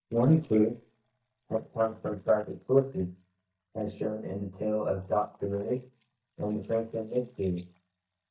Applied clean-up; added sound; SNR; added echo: neural mask model DeepFilterNet 3.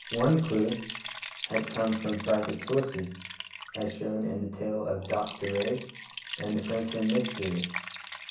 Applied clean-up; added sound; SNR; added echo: none; Liquid; 9 dB; reverberation time 0.6 s.